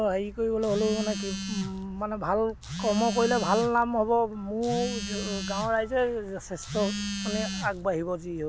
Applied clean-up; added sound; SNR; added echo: none; Telephone; 19 dB; none.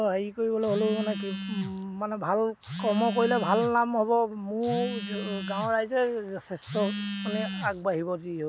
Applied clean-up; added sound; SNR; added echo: none; none; none; none.